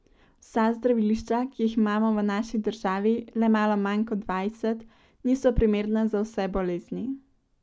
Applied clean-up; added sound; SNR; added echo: none; none; none; none.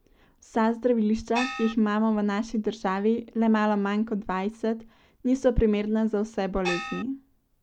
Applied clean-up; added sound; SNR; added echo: none; Gong; 6 dB; none.